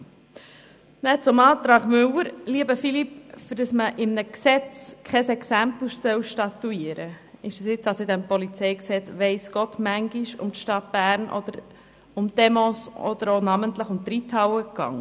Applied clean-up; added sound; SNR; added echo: none; none; none; none.